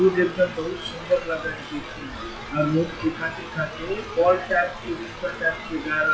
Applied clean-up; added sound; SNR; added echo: classical method WPE with log-MMSE.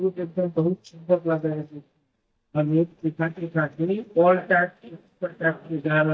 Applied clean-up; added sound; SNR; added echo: neural mask model DeepFilterNet 3.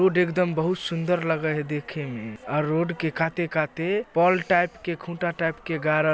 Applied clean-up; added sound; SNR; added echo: none; none; none; none.